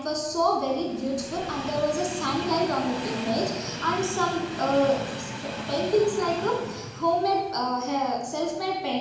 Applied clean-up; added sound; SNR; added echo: none; Train; 10 dB; reverberation time 1.0 s.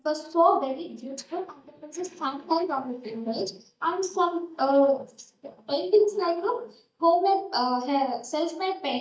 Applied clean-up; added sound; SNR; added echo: neural mask model DeepFilterNet 3.